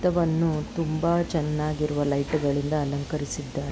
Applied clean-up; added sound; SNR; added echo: none; Train; 13 dB; none.